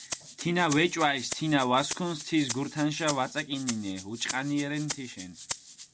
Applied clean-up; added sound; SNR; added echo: none; Rattle (instrument); 11 dB; none.